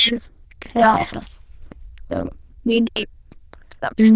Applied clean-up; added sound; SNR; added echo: neural diffusion model UNIVERSE++.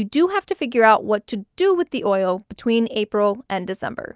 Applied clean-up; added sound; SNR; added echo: none; none; none; none.